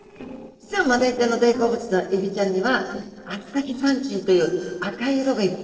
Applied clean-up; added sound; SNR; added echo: neural separator model SepFormer DNS4.